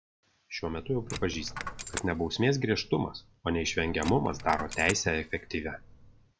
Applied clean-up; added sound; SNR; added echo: none; Coin (dropping); 11 dB; none.